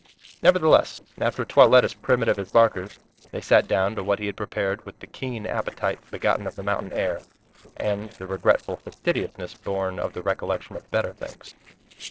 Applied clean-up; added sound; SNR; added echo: neural separator model SepFormer DNS4.